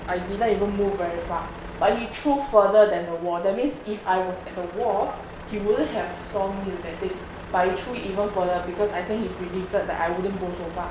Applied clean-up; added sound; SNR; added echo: none; Truck; 14 dB; none.